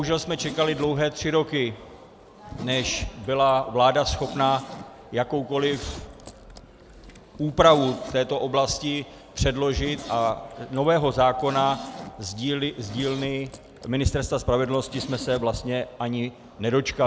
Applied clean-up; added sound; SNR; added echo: none; Zipper (clothing); 18 dB; none.